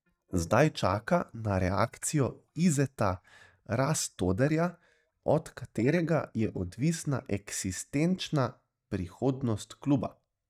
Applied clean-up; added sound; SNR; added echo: neural mask model DeepFilterNet 3.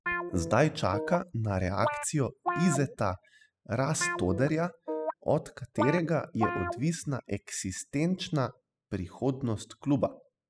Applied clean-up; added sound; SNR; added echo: classical method spectral subtraction.